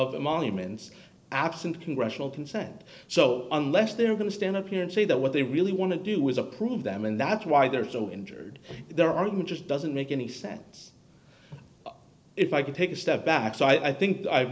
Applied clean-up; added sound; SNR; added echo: none; none; none; none.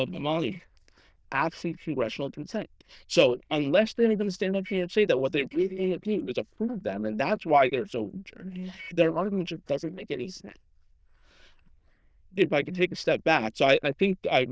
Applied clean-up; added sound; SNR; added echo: neural diffusion model UNIVERSE++.